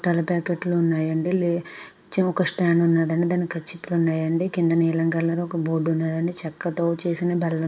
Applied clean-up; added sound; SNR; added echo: none; none; none; none.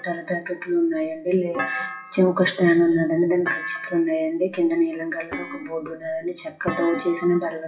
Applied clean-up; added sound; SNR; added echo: classical method WPE with log-MMSE.